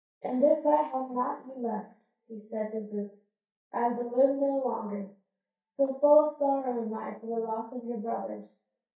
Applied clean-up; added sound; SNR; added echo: neural mask model DeepFilterNet 3.